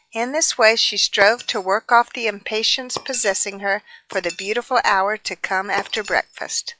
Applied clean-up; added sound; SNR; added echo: classical method log-MMSE.